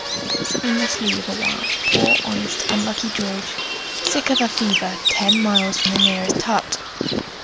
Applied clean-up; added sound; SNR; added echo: none; Bird vocalization, bird call, bird song; -2 dB; none.